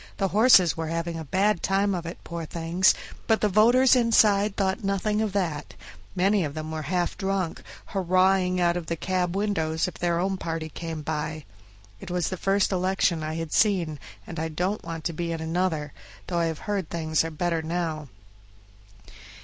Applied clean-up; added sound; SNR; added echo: none; none; none; none.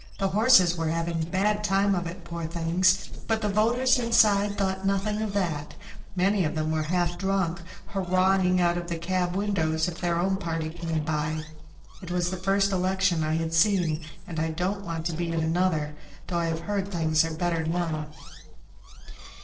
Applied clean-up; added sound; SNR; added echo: neural separator model SepFormer DNS4.